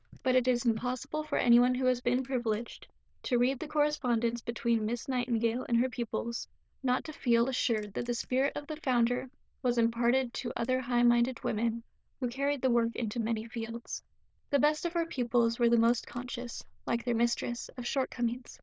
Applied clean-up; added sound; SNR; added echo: neural diffusion model UNIVERSE++.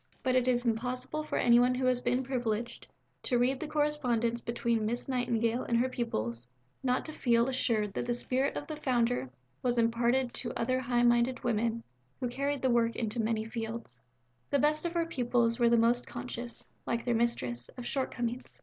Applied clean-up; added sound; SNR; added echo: neural separator model SepFormer DNS4.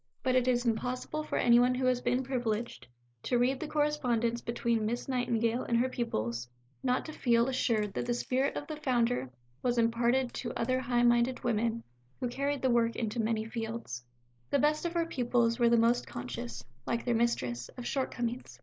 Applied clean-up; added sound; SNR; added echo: neural mask model Resemble Enhance denoiser.